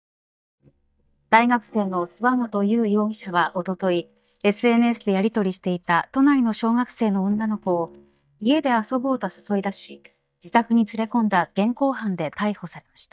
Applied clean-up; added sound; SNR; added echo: neural mask model DeepFilterNet 3.